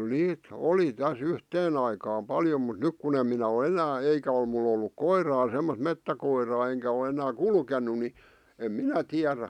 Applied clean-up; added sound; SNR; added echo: none; none; none; none.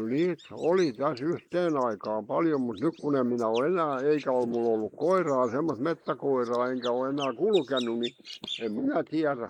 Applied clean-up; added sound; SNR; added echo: neural mask model Resemble Enhance denoiser.